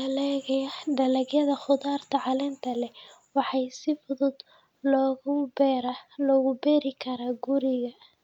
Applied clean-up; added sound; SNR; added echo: none; none; none; none.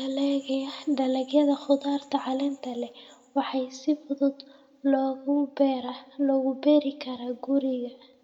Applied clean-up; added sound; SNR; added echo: none; none; none; reverberation time 1.7 s.